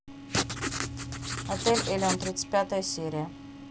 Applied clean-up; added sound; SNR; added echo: none; Writing; 1 dB; none.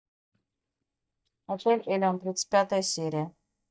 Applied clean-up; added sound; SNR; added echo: neural mask model DeepFilterNet 3.